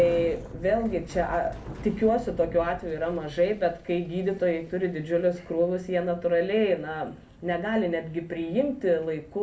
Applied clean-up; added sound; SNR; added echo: none; Bicycle; 16 dB; reverberation time 0.3 s.